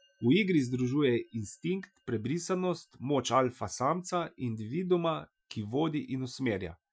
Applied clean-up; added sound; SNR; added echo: classical method Wiener filter.